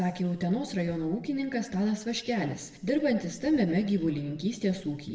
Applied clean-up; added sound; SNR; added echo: none; none; none; reverberation time 0.8 s.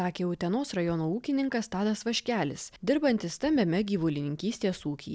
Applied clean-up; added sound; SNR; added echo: none; none; none; none.